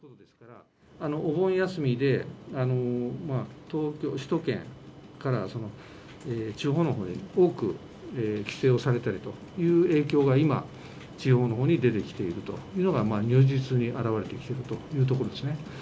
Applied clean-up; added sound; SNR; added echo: none; none; none; none.